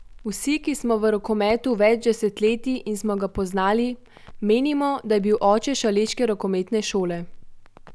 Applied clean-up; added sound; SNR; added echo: none; Crackle; 19 dB; none.